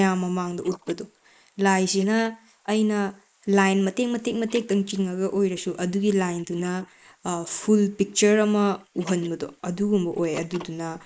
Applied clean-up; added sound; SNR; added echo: neural mask model Resemble Enhance denoiser.